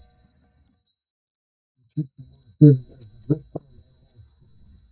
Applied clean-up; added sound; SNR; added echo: neural mask model DeepFilterNet 3.